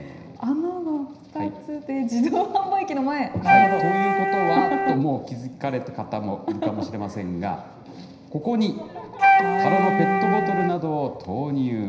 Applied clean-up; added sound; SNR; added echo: none; Wind instrument, woodwind instrument; -3 dB; reverberation time 0.9 s.